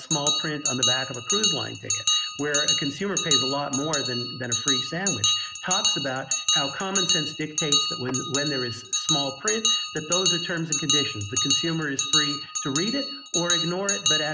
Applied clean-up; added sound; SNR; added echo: none; Bell; -4 dB; none.